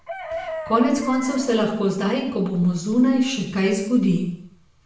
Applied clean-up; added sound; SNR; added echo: none; Chicken, rooster; 16 dB; reverberation time 0.7 s.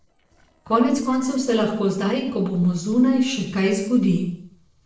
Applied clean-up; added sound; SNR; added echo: neural separator model SepFormer DNS4.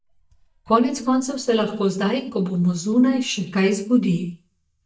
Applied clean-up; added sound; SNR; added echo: neural mask model DeepFilterNet 3.